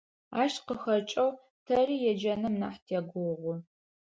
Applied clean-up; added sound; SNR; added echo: none; none; none; none.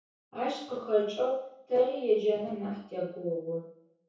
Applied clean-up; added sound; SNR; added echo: none; none; none; reverberation time 0.6 s.